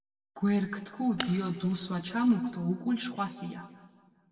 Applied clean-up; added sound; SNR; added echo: none; Fire; 9 dB; reverberation time 1.5 s.